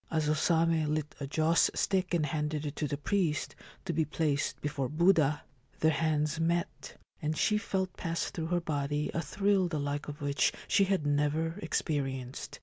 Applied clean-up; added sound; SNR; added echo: none; none; none; none.